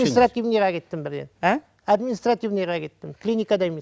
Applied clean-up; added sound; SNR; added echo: none; none; none; none.